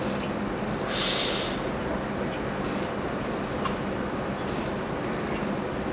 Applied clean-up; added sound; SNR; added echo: none; Fart; 15 dB; none.